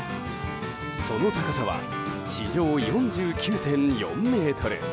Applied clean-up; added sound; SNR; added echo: none; Trumpet; 13 dB; none.